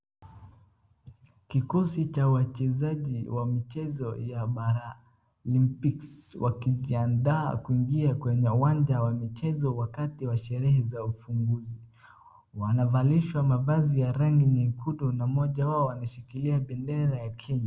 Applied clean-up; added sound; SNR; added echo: none; none; none; none.